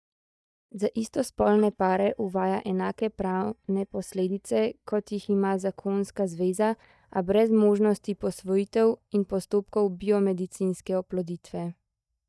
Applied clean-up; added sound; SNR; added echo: neural mask model DeepFilterNet 3.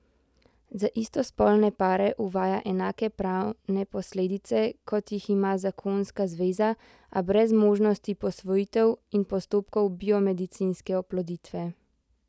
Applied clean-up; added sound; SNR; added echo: none; none; none; none.